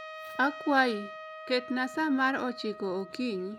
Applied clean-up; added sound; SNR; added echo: none; Trumpet; 14 dB; none.